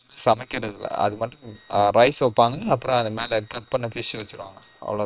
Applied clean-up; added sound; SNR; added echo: neural separator model SepFormer WHAM!.